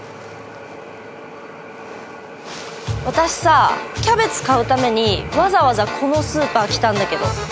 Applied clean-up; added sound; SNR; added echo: none; none; none; none.